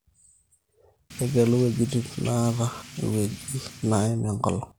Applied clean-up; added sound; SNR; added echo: none; Drip / Rain; 15 dB; none.